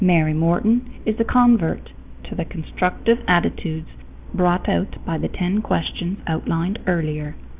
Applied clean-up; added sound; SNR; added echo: none; none; none; none.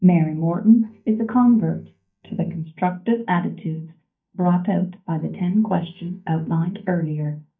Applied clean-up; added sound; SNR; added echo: neural mask model DeepFilterNet 3.